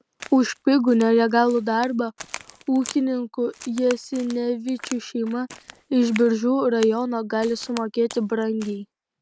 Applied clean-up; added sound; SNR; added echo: none; Crack; 20 dB; none.